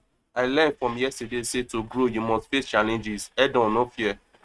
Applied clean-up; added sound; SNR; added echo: neural mask model RNNoise.